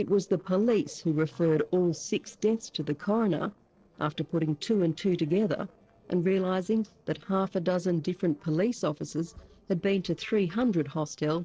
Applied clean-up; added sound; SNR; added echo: neural separator model SepFormer DNS4.